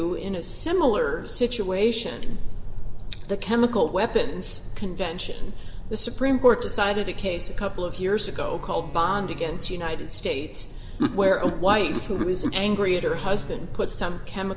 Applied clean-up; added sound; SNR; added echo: none; Bowed string instrument; 20 dB; reverberation time 1.5 s.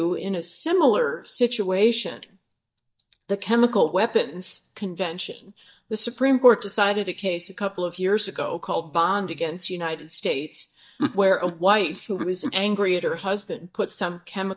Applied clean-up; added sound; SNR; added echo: neural mask model DeepFilterNet 3.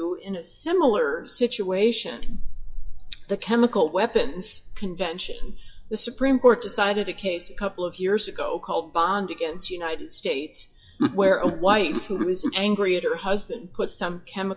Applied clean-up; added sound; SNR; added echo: classical method WPE with log-MMSE.